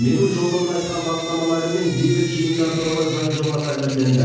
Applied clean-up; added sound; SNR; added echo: none; Drip / Sink (filling or washing); 13 dB; reverberation time 1.3 s.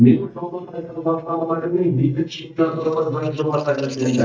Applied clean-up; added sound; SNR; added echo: neural mask model DeepFilterNet 3.